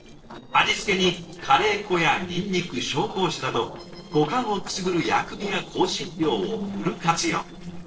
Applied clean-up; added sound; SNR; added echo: neural separator model SepFormer DNS4.